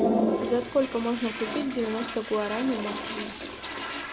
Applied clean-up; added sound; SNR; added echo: none; Toilet flush; 1 dB; none.